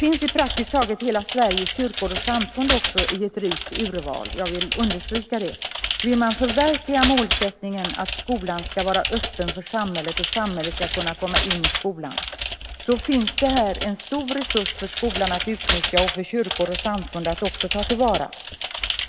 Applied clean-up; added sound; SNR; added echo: none; Computer keyboard; 2 dB; none.